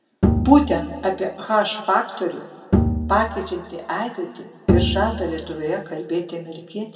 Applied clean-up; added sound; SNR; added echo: none; Bowed string instrument; 0 dB; reverberation time 1.7 s.